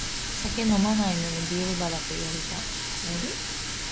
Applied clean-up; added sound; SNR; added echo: none; Water tap, faucet; 2 dB; none.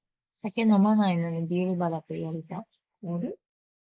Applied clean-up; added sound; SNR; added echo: neural mask model Resemble Enhance denoiser.